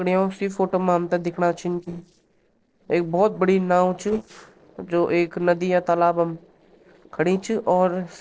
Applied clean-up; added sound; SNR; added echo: neural separator model SepFormer DNS4.